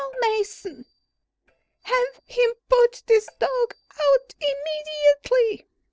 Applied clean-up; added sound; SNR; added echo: neural separator model SepFormer DNS4.